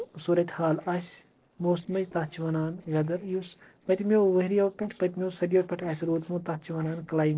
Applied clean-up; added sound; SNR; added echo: neural separator model SepFormer DNS4.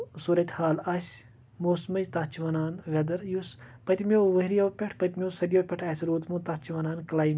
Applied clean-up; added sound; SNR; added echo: none; none; none; none.